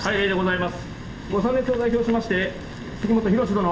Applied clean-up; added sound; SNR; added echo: none; none; none; reverberation time 2.4 s.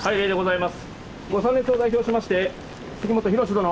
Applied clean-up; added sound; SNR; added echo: none; none; none; none.